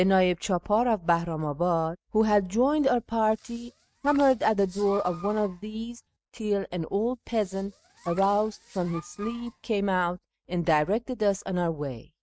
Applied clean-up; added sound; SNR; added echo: neural mask model RNNoise.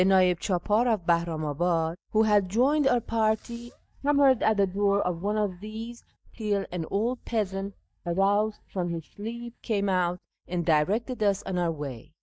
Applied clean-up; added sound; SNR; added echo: neural mask model DeepFilterNet 3.